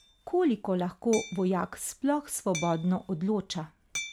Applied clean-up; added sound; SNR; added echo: none; Hammer; 15 dB; none.